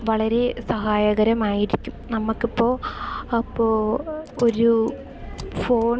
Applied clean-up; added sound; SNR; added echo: none; Engine; 16 dB; none.